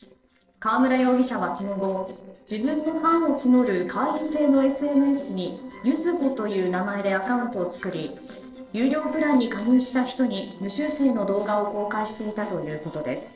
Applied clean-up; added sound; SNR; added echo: neural separator model SepFormer DNS4.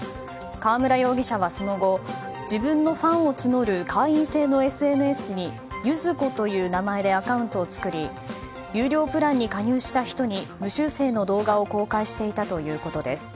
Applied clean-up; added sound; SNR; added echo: none; none; none; none.